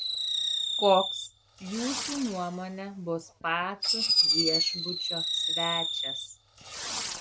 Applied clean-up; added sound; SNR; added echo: none; Fireworks; -2 dB; none.